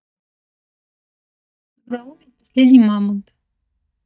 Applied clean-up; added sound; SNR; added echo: neural mask model DeepFilterNet 3.